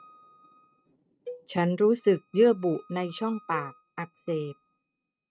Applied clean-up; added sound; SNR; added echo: neural mask model RNNoise.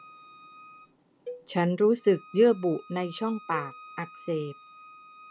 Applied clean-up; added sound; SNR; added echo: none; Cowbell + Bowed string instrument; 18 dB; none.